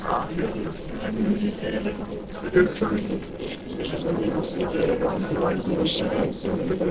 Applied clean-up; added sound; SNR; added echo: neural separator model SepFormer DNS4.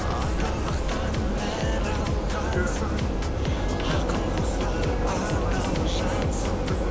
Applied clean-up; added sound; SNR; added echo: none; Vehicle; 1 dB; none.